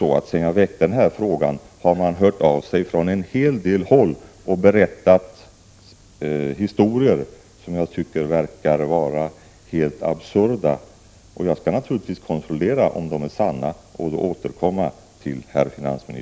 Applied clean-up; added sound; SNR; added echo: none; none; none; none.